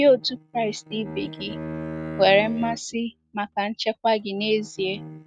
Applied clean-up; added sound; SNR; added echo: neural mask model RNNoise.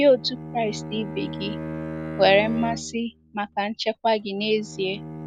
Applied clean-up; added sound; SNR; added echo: none; Bowed string instrument; 10 dB; none.